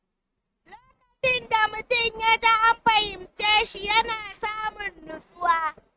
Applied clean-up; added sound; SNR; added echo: neural mask model RNNoise.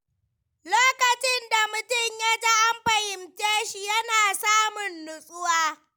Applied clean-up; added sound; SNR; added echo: none; none; none; none.